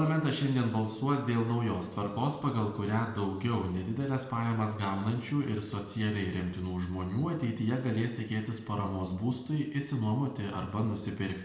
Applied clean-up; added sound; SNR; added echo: none; none; none; reverberation time 0.9 s.